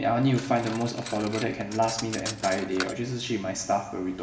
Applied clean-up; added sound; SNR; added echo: none; Cutlery, silverware; 12 dB; reverberation time 1.1 s.